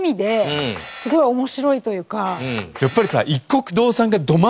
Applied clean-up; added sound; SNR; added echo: none; Camera; 17 dB; none.